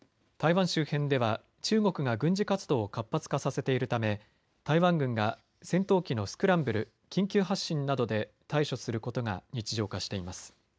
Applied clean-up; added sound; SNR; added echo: none; none; none; none.